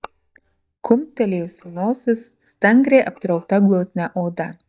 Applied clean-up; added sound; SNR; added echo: neural mask model DeepFilterNet 3.